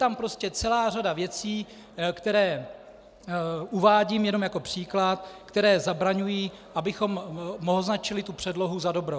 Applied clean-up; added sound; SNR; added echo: none; none; none; none.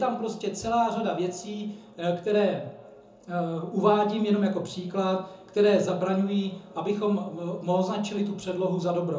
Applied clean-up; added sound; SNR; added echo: none; none; none; reverberation time 0.6 s.